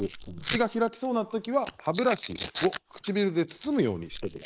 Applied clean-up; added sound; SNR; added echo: neural mask model Resemble Enhance denoiser.